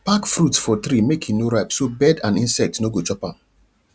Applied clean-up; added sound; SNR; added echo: none; none; none; none.